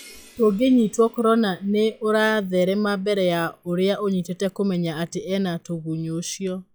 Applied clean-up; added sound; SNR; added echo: classical method log-MMSE.